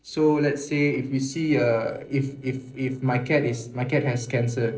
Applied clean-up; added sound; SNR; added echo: neural separator model SepFormer DNS4.